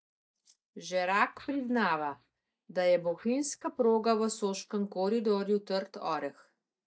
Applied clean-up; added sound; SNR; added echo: neural mask model DeepFilterNet 3.